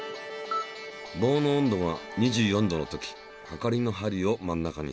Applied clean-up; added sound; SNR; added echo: none; none; none; none.